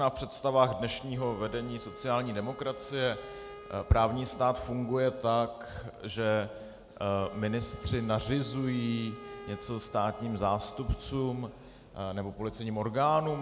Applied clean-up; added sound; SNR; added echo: none; Wind instrument, woodwind instrument; 18 dB; none.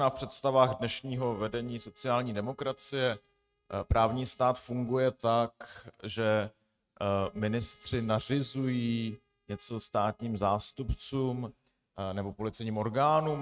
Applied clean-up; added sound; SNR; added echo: neural mask model RNNoise.